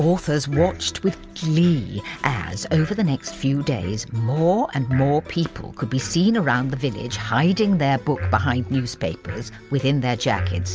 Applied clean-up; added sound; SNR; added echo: none; none; none; none.